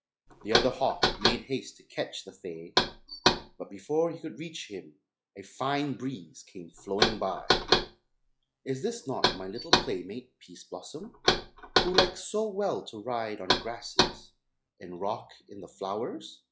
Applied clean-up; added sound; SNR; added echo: classical method log-MMSE.